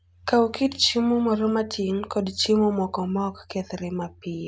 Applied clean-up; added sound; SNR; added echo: none; none; none; none.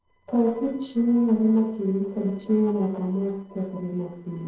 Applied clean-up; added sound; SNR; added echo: neural separator model SepFormer DNS4.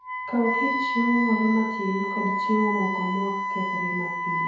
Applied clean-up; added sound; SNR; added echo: none; Wind instrument, woodwind instrument; 1 dB; reverberation time 0.9 s.